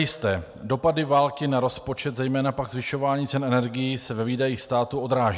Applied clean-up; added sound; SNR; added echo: none; none; none; none.